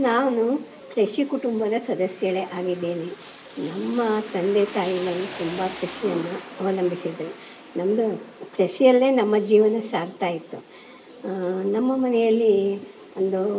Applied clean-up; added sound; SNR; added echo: none; Rain; 18 dB; none.